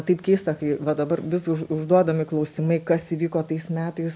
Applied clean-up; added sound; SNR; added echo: none; none; none; none.